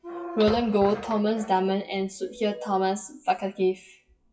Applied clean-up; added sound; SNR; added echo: classical method WPE with log-MMSE.